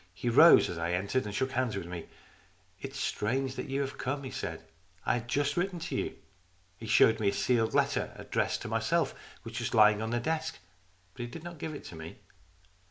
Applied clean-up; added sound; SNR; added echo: none; none; none; none.